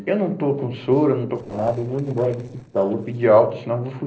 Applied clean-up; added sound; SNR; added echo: neural separator model SepFormer DNS4.